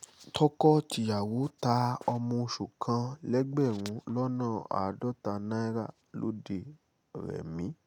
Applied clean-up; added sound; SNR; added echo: none; none; none; none.